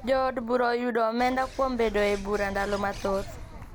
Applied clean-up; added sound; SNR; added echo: none; Bird; 13 dB; none.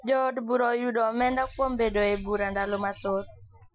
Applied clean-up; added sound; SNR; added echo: classical method Wiener filter.